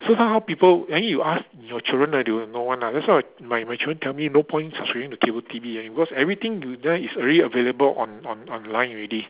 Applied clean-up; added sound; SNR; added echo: none; none; none; none.